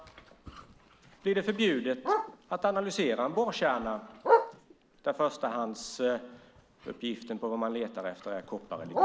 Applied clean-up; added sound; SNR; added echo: none; Bark; 3 dB; none.